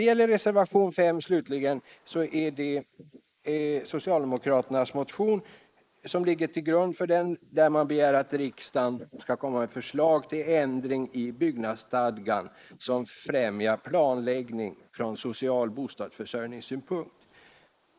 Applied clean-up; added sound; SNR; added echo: neural mask model Resemble Enhance denoiser.